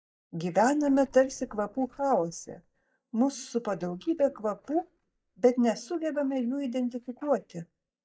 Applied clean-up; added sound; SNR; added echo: neural mask model DeepFilterNet 3.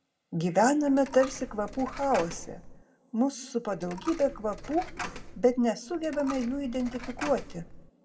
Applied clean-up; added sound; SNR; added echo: none; Coin (dropping); 12 dB; reverberation time 0.7 s.